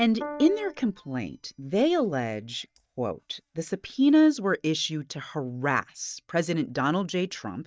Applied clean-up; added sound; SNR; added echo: neural mask model DeepFilterNet 3.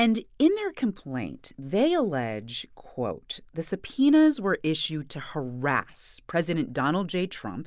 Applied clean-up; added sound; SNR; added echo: none; none; none; none.